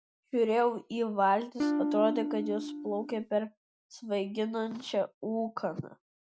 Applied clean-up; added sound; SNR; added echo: none; Electric guitar / Strum; 2 dB; none.